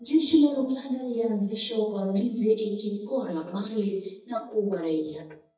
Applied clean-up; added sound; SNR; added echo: neural mask model DeepFilterNet 3.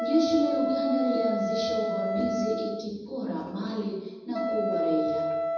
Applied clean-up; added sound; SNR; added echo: none; Wind instrument, woodwind instrument; 1 dB; reverberation time 1.1 s.